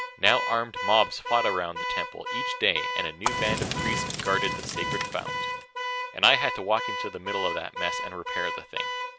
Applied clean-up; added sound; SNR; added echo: none; Fire + Alarm / Car; 3 dB; none.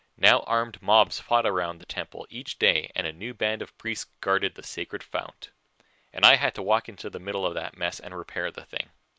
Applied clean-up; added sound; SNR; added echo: none; none; none; none.